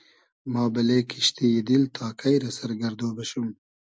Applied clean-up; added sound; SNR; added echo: none; none; none; none.